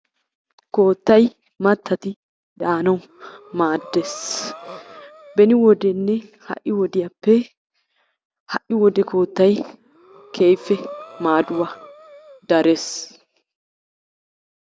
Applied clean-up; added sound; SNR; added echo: none; Breathing; 19 dB; none.